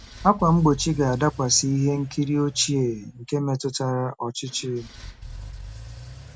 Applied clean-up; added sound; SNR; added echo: none; Engine / Car; 17 dB; none.